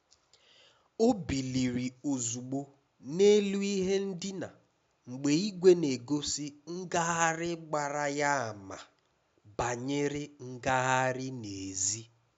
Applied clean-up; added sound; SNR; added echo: none; none; none; none.